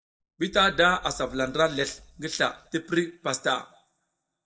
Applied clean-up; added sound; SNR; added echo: neural mask model DeepFilterNet 3.